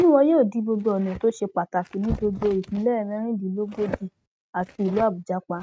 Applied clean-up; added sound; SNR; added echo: neural mask model RNNoise.